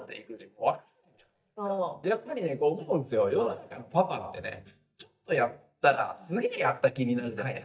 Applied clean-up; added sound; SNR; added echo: neural mask model DeepFilterNet 3.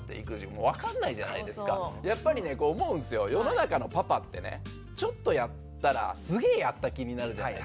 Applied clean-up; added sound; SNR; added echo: none; none; none; none.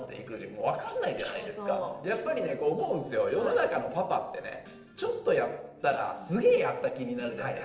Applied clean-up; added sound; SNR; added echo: neural separator model SepFormer DNS4.